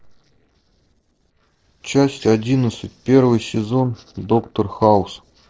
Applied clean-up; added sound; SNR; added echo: neural separator model SepFormer DNS4.